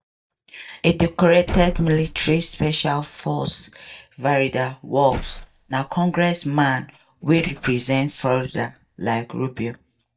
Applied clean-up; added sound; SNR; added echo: neural mask model DeepFilterNet 3.